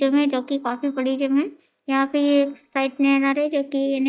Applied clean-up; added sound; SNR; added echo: neural mask model DeepFilterNet 3.